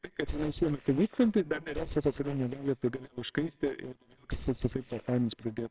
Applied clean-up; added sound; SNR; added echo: neural separator model SepFormer WHAMR!.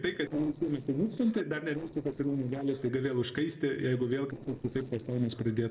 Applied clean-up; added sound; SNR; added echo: neural separator model SepFormer DNS4.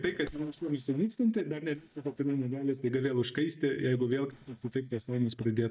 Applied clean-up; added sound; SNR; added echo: neural mask model DeepFilterNet 3.